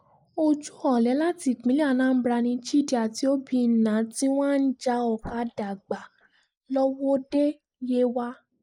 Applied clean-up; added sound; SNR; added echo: neural mask model Resemble Enhance denoiser.